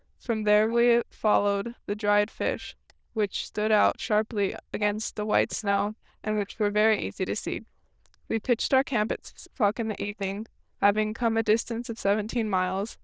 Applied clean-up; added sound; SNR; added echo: neural diffusion model UNIVERSE++.